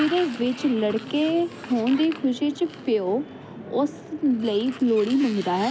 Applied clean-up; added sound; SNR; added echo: none; Sliding door; 18 dB; none.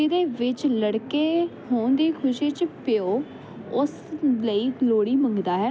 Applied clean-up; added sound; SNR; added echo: none; none; none; none.